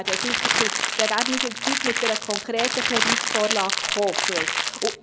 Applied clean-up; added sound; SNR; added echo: none; Crackle; -3 dB; none.